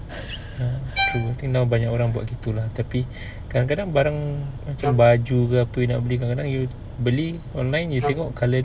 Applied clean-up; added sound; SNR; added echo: none; Bowed string instrument + Wind instrument, woodwind instrument; 7 dB; none.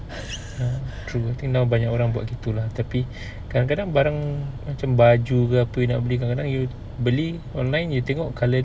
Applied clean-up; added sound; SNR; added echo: none; none; none; none.